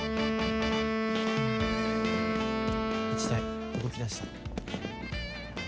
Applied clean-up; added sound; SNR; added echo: none; Wind instrument, woodwind instrument; -3 dB; none.